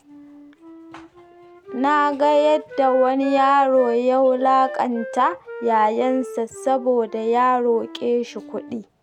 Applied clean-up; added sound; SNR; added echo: none; Wind instrument, woodwind instrument; 15 dB; none.